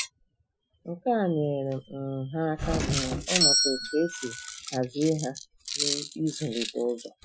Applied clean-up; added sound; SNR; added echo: classical method Wiener filter.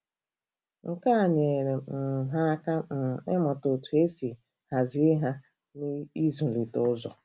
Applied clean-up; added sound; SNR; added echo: none; none; none; none.